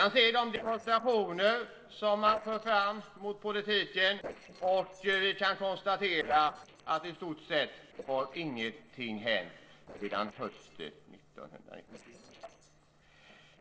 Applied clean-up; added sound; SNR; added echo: neural separator model SepFormer DNS4.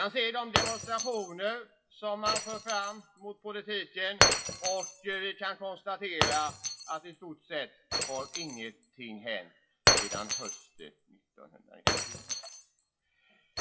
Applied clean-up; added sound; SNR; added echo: classical method WPE with log-MMSE.